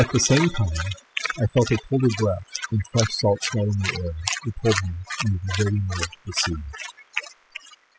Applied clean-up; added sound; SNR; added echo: classical method spectral subtraction.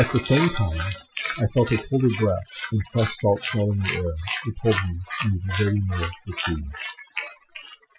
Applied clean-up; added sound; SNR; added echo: classical method Wiener filter.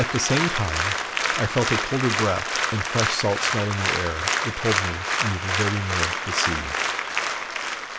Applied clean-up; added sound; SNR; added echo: none; Applause; -1 dB; none.